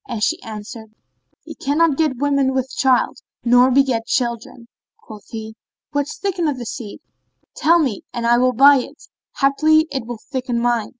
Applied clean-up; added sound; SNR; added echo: none; none; none; none.